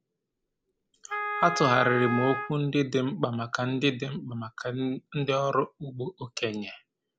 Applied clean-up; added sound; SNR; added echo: none; Wind instrument, woodwind instrument; 5 dB; none.